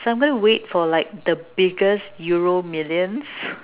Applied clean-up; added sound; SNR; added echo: none; none; none; none.